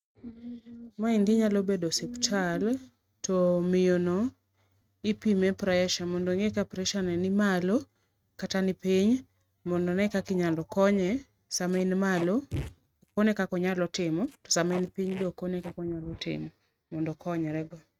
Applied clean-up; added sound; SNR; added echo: neural mask model RNNoise.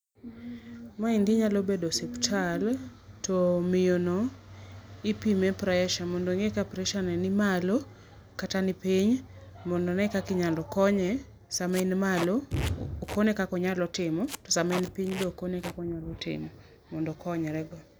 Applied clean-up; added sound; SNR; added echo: none; Packing tape, duct tape; 13 dB; none.